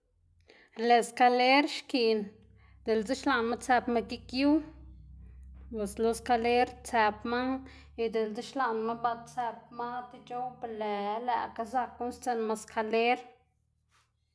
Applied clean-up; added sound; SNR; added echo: none; none; none; none.